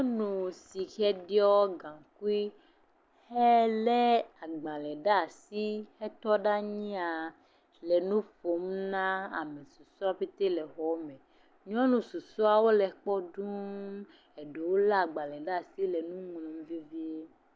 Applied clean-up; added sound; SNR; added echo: none; none; none; none.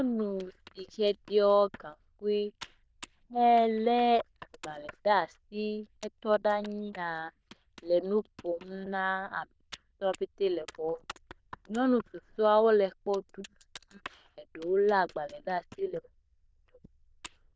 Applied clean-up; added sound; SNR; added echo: neural diffusion model UNIVERSE++.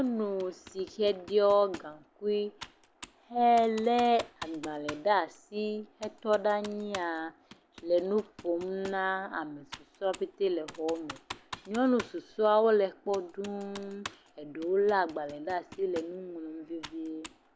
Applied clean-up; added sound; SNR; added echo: none; Computer keyboard; 19 dB; none.